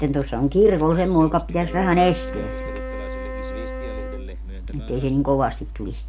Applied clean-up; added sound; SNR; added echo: none; Wind instrument, woodwind instrument; 12 dB; none.